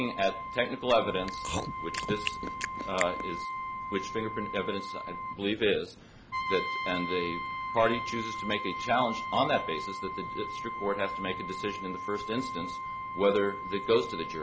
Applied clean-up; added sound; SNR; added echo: none; Brass instrument + Chewing, mastication; 5 dB; none.